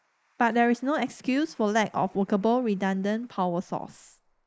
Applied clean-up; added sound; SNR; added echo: neural mask model Resemble Enhance denoiser.